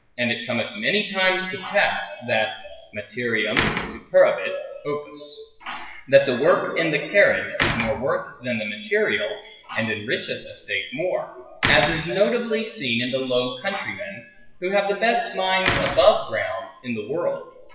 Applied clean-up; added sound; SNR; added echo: classical method WPE with log-MMSE.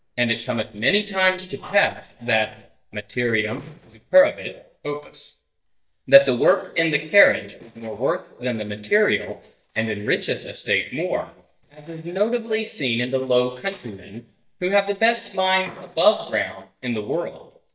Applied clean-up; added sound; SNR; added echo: neural mask model DeepFilterNet 3.